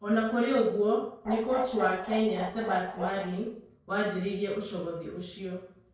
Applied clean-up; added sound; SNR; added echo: neural separator model SepFormer DNS4.